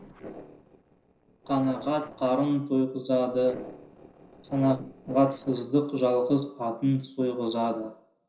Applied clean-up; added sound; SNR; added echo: neural separator model SepFormer DNS4.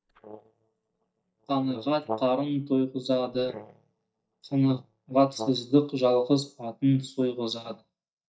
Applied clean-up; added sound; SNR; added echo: neural mask model DeepFilterNet 3.